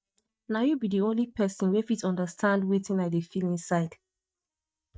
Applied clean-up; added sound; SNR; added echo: neural mask model DeepFilterNet 3.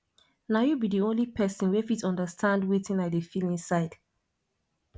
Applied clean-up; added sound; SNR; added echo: none; none; none; none.